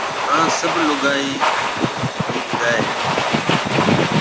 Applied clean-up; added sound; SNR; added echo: none; Domestic sounds, home sounds; 0 dB; none.